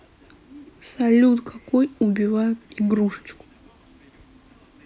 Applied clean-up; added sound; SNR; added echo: none; none; none; none.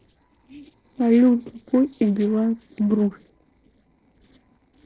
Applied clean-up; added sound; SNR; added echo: neural separator model SepFormer DNS4.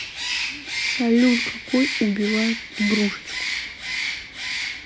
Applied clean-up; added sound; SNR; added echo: none; Bird; 3 dB; none.